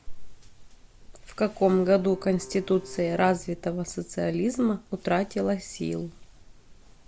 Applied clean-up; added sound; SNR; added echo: none; Bowed string instrument; 19 dB; none.